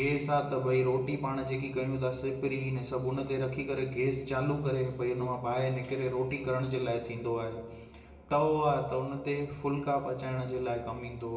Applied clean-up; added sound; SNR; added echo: none; none; none; reverberation time 0.8 s.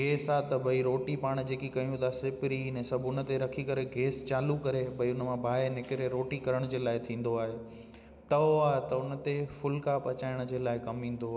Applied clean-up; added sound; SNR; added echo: none; none; none; none.